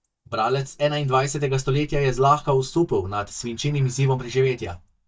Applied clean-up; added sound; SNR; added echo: neural mask model DeepFilterNet 3.